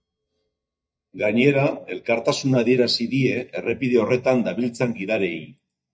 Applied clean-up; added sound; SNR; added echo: neural mask model DeepFilterNet 3.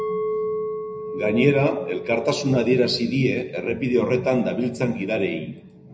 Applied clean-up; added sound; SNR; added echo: none; Chink, clink; 8 dB; reverberation time 0.4 s.